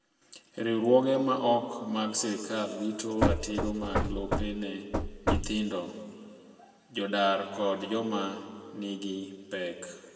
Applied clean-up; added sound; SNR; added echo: none; Knock / Wood; 0 dB; reverberation time 1.8 s.